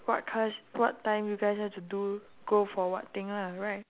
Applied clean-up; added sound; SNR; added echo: none; none; none; none.